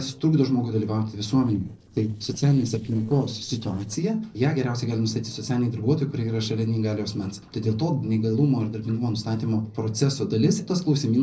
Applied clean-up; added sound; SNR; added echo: neural separator model SepFormer DNS4.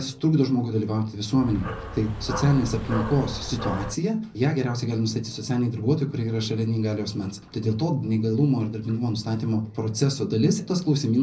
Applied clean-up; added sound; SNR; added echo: none; Dog; 8 dB; reverberation time 0.4 s.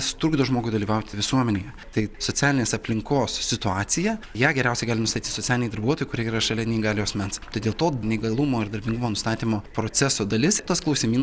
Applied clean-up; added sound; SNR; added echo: none; none; none; none.